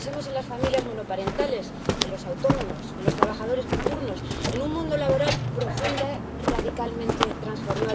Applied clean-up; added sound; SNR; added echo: none; Walk, footsteps; -2 dB; reverberation time 1.6 s.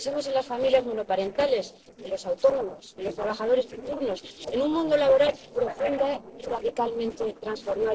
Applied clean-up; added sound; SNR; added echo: neural separator model SepFormer DNS4.